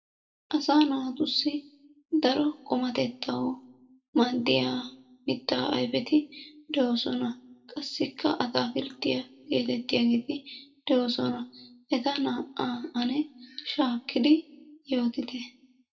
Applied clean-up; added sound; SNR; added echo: none; none; none; reverberation time 0.4 s.